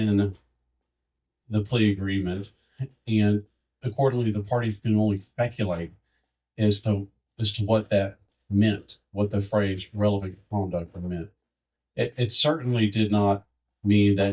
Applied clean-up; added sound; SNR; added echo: neural mask model DeepFilterNet 3.